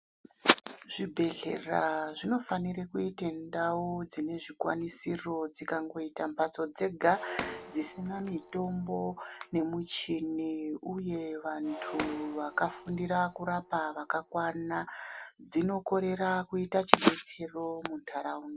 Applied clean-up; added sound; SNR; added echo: none; Shatter; 13 dB; none.